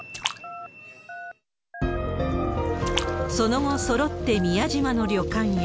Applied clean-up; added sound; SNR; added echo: none; Splash, splatter + Telephone; 13 dB; none.